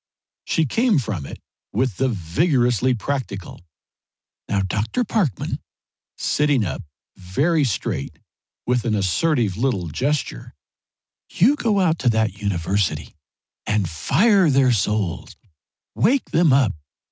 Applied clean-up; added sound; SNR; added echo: none; none; none; none.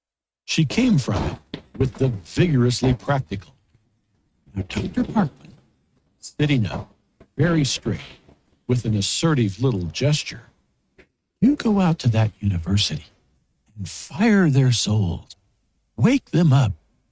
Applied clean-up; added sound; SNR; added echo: neural mask model RNNoise.